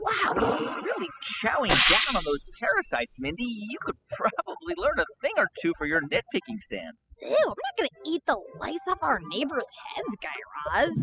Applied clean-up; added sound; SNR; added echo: classical method spectral subtraction.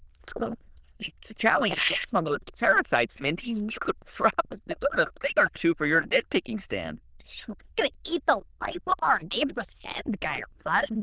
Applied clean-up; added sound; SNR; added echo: neural diffusion model UNIVERSE++.